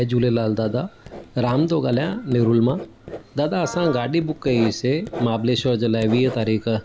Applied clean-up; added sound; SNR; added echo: none; Writing + Wind instrument, woodwind instrument; 15 dB; none.